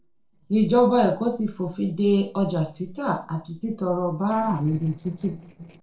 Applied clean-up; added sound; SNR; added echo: neural separator model SepFormer DNS4.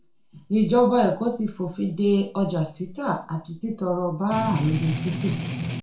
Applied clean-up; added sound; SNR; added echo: none; Strum; 4 dB; reverberation time 0.3 s.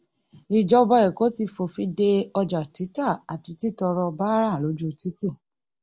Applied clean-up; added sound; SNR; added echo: none; none; none; none.